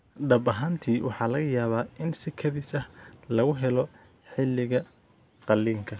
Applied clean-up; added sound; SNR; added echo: none; none; none; none.